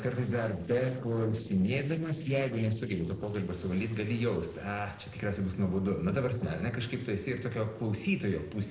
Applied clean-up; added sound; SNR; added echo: neural separator model SepFormer DNS4.